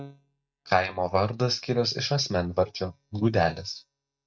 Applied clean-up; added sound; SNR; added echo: neural mask model DeepFilterNet 3.